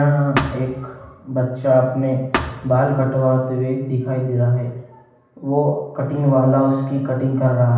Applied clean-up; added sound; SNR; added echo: none; Thump, thud; 10 dB; reverberation time 0.9 s.